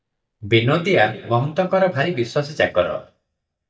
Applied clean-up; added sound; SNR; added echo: neural mask model DeepFilterNet 3.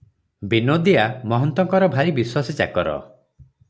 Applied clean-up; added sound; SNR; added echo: none; none; none; none.